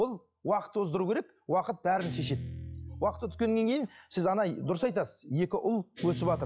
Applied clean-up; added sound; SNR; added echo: classical method log-MMSE.